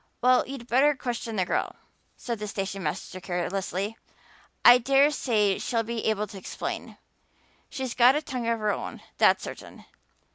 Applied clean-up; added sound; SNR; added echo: none; none; none; none.